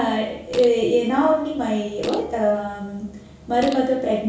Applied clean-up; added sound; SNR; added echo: none; Fart; 20 dB; reverberation time 0.6 s.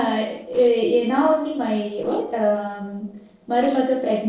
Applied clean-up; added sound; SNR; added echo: neural separator model SepFormer DNS4.